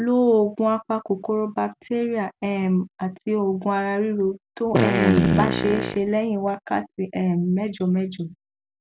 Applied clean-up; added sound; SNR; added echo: none; Fart; -2 dB; none.